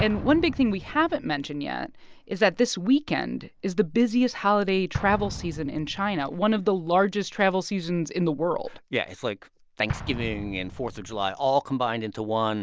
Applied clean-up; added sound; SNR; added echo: none; Explosion; 15 dB; none.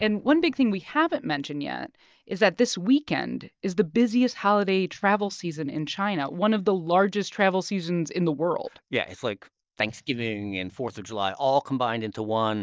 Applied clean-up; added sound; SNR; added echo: neural mask model DeepFilterNet 3.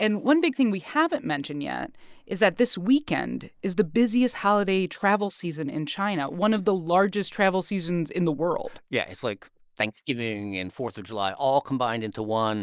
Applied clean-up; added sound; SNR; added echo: neural mask model Resemble Enhance denoiser.